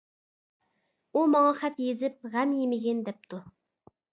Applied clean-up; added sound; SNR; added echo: none; none; none; none.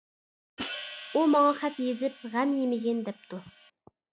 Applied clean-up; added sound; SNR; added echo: none; Hi-hat; 15 dB; none.